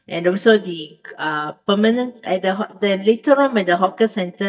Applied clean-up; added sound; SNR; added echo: neural mask model DeepFilterNet 3.